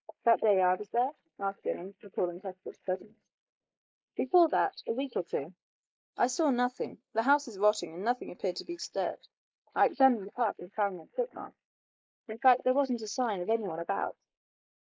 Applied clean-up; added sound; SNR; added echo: neural mask model Resemble Enhance denoiser.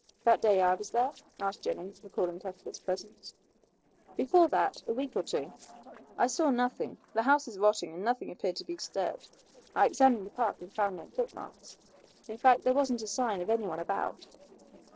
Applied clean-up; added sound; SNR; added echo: neural separator model SepFormer DNS4.